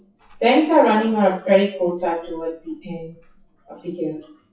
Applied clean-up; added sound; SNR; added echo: classical method WPE with log-MMSE.